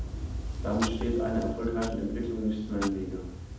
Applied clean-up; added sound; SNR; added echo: none; Clock; 4 dB; reverberation time 0.8 s.